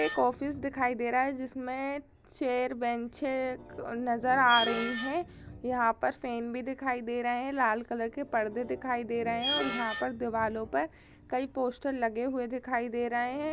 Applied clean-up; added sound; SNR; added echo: none; Screech; 11 dB; none.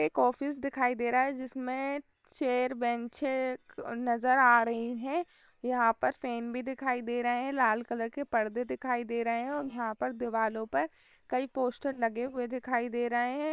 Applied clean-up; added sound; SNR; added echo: neural separator model SepFormer WHAM!.